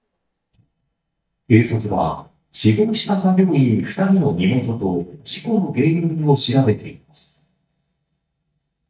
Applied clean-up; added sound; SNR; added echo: neural mask model DeepFilterNet 3.